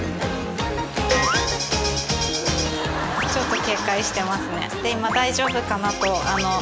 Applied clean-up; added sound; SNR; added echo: none; none; none; none.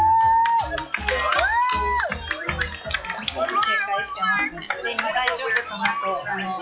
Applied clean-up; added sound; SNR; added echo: classical method log-MMSE.